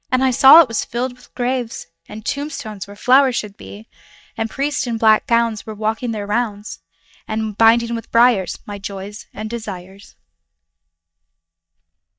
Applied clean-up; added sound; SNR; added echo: neural mask model DeepFilterNet 3.